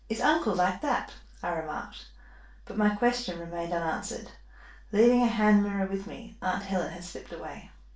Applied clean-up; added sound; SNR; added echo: none; none; none; reverberation time 0.3 s.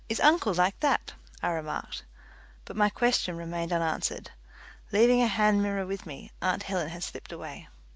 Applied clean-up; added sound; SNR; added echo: none; none; none; none.